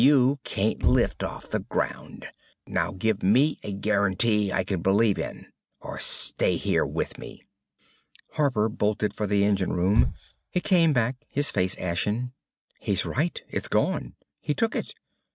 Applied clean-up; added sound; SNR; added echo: neural mask model RNNoise.